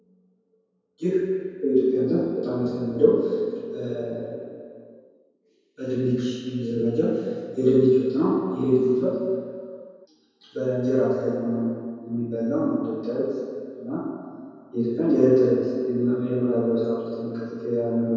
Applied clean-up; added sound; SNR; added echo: none; none; none; reverberation time 2.2 s.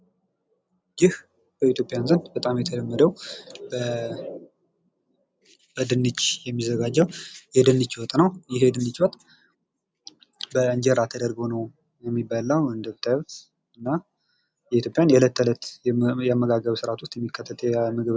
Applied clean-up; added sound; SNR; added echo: none; none; none; none.